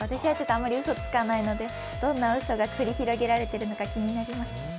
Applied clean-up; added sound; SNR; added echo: none; Wind instrument, woodwind instrument; 13 dB; none.